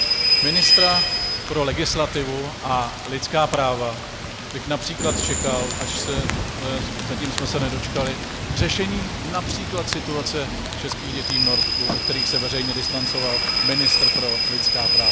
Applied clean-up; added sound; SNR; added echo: none; Rain / Train; -4 dB; none.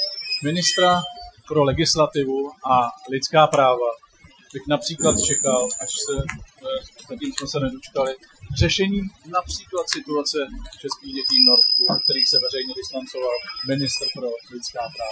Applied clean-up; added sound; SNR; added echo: classical method Wiener filter.